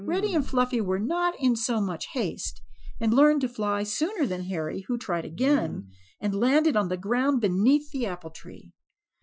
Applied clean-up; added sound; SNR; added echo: classical method Wiener filter.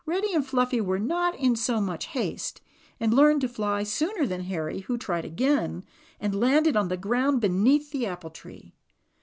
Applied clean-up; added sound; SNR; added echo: none; none; none; none.